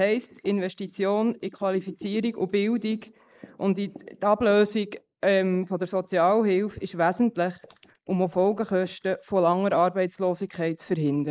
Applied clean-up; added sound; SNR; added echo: neural mask model Resemble Enhance denoiser.